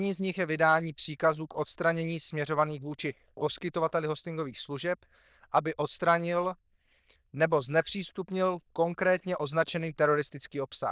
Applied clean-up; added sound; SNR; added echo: neural diffusion model UNIVERSE++.